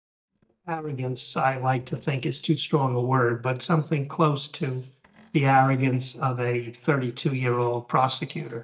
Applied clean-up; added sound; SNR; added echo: neural mask model DeepFilterNet 3.